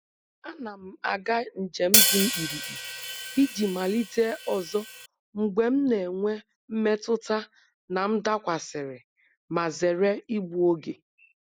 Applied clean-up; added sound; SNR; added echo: none; Hi-hat; -1 dB; none.